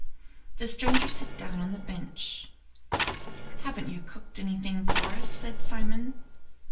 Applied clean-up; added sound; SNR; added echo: none; Mechanisms; 11 dB; reverberation time 0.3 s.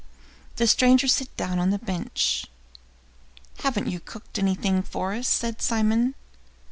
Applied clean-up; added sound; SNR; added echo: none; none; none; none.